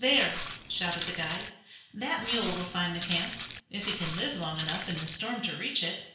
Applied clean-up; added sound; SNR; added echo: none; Walk, footsteps; 4 dB; reverberation time 0.5 s.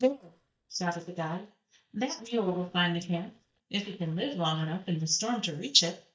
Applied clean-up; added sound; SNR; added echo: neural mask model DeepFilterNet 3.